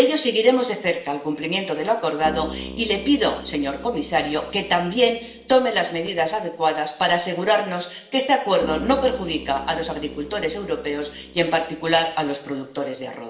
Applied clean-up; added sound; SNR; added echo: none; Keyboard (musical); 15 dB; reverberation time 1.0 s.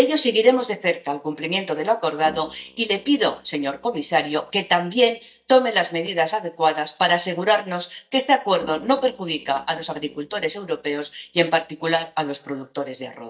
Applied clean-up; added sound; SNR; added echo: neural mask model DeepFilterNet 3.